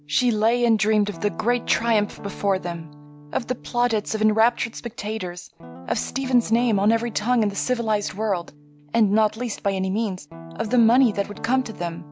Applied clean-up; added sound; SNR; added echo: none; Guitar; 18 dB; none.